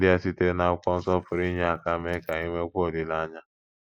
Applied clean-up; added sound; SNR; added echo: neural mask model Resemble Enhance denoiser.